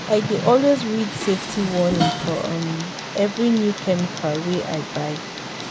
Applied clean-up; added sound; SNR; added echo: none; Dishes, pots, and pans + Tick; 7 dB; none.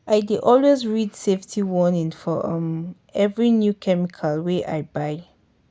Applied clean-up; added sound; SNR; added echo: none; none; none; none.